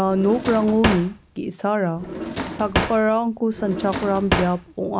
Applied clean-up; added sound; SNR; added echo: none; Drawer open or close; 5 dB; none.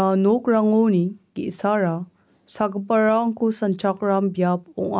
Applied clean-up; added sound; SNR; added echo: none; none; none; none.